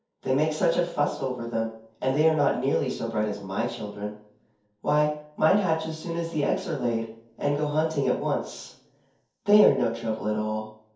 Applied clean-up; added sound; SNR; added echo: none; none; none; reverberation time 0.6 s.